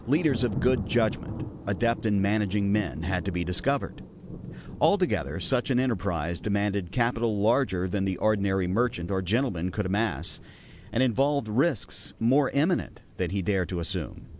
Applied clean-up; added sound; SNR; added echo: none; Thunder; 13 dB; none.